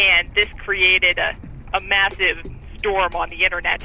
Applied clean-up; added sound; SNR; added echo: none; Stream / Bird; 15 dB; none.